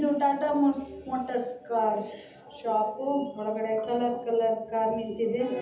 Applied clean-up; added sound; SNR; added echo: none; none; none; reverberation time 0.8 s.